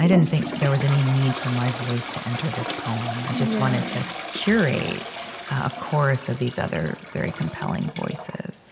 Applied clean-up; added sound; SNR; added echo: none; Toilet flush; 8 dB; none.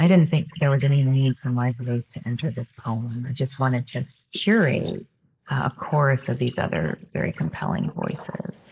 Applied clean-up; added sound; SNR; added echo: neural mask model Resemble Enhance denoiser.